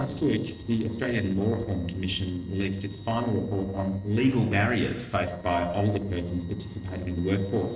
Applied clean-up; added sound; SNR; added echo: neural separator model SepFormer DNS4.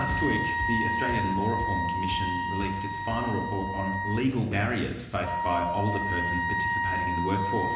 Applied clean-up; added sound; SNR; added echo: none; Wind instrument, woodwind instrument; 1 dB; reverberation time 1.0 s.